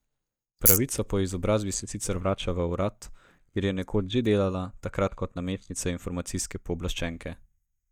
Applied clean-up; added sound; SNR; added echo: neural mask model DeepFilterNet 3.